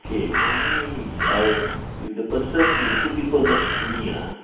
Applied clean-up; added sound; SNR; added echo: none; Crow; 0 dB; reverberation time 2.2 s.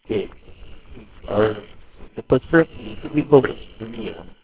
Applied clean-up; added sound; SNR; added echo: neural separator model SepFormer WHAMR!.